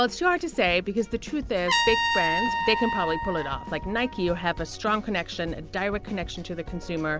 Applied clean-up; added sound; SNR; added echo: none; Trumpet; 5 dB; none.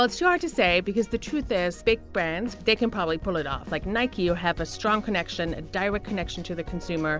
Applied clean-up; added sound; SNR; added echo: none; none; none; none.